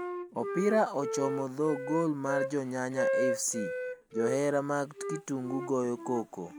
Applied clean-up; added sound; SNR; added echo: none; Wind instrument, woodwind instrument; 4 dB; none.